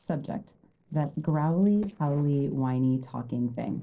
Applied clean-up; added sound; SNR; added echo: neural separator model SepFormer DNS4.